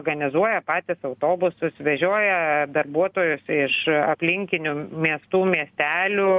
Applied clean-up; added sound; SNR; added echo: none; none; none; none.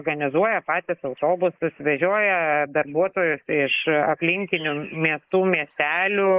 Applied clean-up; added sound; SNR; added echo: neural mask model Resemble Enhance denoiser.